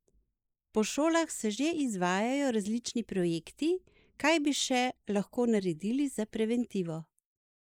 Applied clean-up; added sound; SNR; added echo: neural mask model Resemble Enhance denoiser.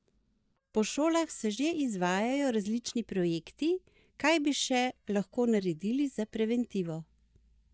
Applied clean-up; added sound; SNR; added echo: neural mask model DeepFilterNet 3.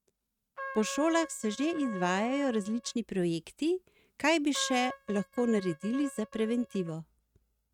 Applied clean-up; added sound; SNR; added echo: neural mask model RNNoise.